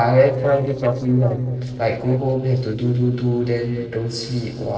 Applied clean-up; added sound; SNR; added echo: neural separator model SepFormer DNS4.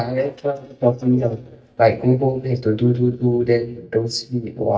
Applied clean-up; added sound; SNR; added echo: neural mask model DeepFilterNet 3.